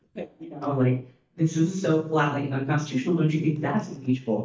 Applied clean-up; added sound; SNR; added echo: neural mask model DeepFilterNet 3.